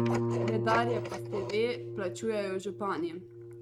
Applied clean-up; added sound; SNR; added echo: neural mask model RNNoise.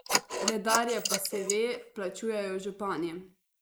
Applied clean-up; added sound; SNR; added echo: neural mask model Resemble Enhance denoiser.